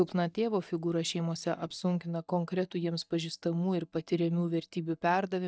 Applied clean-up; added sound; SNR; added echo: neural mask model DeepFilterNet 3.